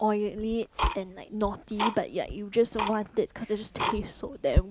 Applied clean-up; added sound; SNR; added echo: none; Tick-tock; 3 dB; none.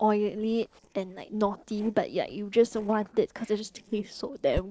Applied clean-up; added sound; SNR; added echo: neural separator model SepFormer DNS4.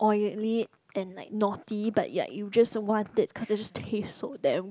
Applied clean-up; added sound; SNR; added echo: none; none; none; none.